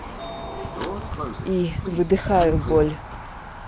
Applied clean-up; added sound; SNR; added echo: none; Sliding door / Train; 12 dB; none.